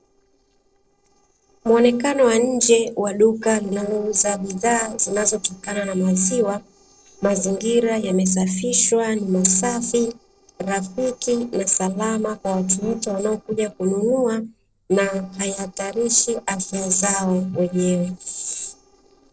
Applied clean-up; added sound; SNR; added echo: neural separator model SepFormer DNS4.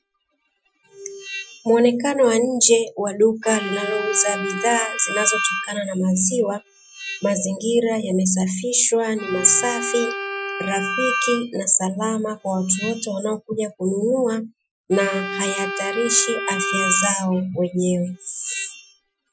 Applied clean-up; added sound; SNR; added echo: classical method Wiener filter.